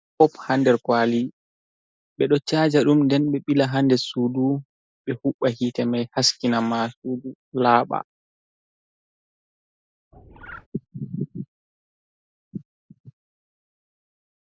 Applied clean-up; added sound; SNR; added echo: neural mask model Resemble Enhance denoiser.